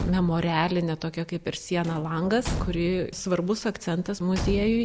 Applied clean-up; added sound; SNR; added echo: none; Slam / Truck / Car; 9 dB; none.